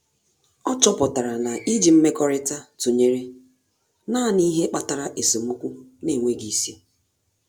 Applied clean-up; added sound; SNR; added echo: none; none; none; none.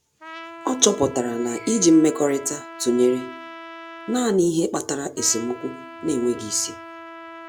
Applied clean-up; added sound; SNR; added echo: none; Trumpet; 16 dB; none.